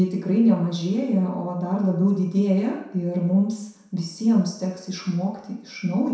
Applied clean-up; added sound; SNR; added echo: none; none; none; reverberation time 0.7 s.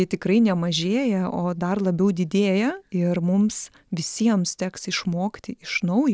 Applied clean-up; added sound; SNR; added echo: none; none; none; none.